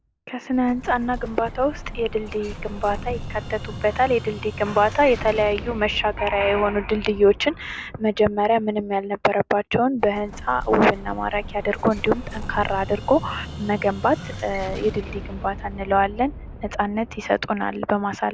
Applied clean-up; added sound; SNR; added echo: none; Explosion; 12 dB; none.